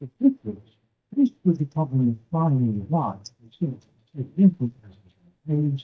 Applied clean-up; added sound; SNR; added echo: neural mask model DeepFilterNet 3.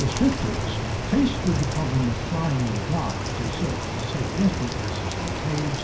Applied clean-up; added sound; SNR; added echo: none; Rain; 1 dB; reverberation time 0.5 s.